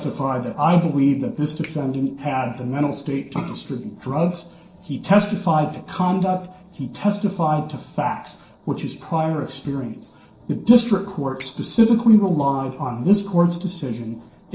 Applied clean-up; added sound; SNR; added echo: neural separator model SepFormer DNS4.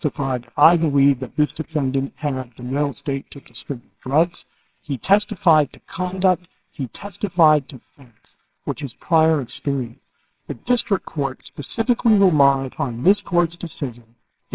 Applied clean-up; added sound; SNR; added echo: neural separator model SepFormer WHAMR!.